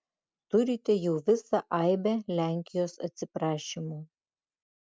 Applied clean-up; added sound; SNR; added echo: none; none; none; none.